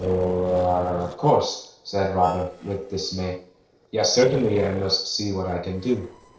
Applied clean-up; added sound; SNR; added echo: neural separator model SepFormer DNS4.